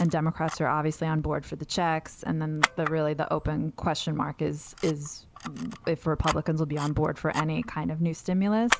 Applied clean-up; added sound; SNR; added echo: none; Camera; 9 dB; none.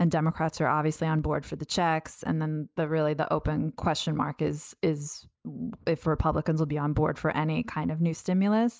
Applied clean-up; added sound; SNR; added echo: none; none; none; none.